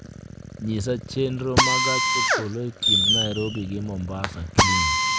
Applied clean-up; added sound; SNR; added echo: none; Drill + Fireworks; -5 dB; none.